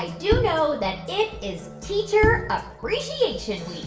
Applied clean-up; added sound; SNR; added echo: none; Bowed string instrument; 5 dB; reverberation time 0.7 s.